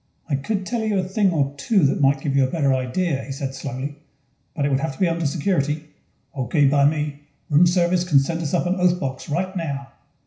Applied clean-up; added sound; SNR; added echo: none; none; none; reverberation time 0.5 s.